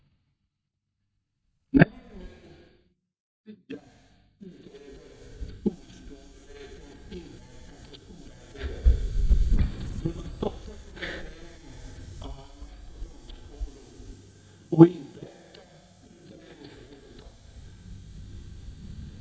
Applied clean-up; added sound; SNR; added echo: neural mask model DeepFilterNet 3.